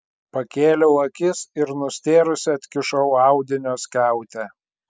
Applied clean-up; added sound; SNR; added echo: none; none; none; none.